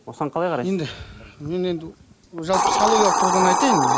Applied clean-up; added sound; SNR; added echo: none; Hiss; -1 dB; none.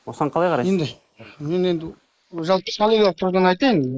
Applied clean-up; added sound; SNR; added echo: neural mask model Resemble Enhance denoiser.